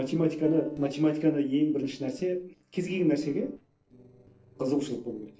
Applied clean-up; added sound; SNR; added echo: neural separator model SepFormer DNS4.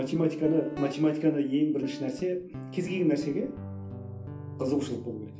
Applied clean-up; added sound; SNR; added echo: none; Guitar; 12 dB; reverberation time 0.3 s.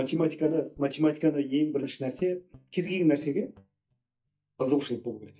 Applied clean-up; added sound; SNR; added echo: neural mask model DeepFilterNet 3.